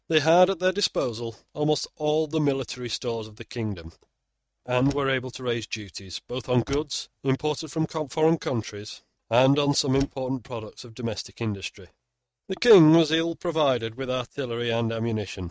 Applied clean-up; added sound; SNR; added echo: neural mask model RNNoise.